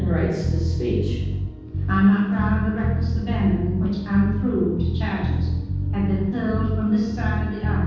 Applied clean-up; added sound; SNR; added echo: none; Bass guitar; 2 dB; reverberation time 1.3 s.